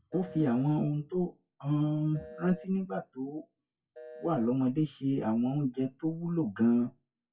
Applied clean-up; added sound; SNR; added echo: classical method WPE with log-MMSE.